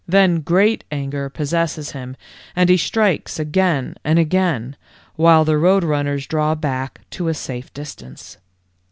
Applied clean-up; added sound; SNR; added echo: none; none; none; none.